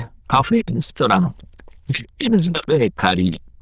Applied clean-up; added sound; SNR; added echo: neural diffusion model UNIVERSE++.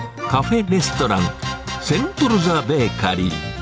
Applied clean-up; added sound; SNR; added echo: none; none; none; none.